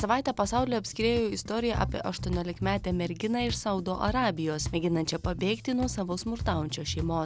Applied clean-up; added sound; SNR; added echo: none; Bass guitar; 14 dB; none.